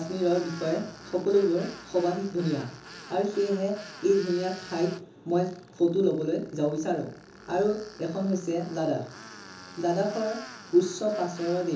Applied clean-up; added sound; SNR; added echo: none; Tools; 18 dB; reverberation time 0.7 s.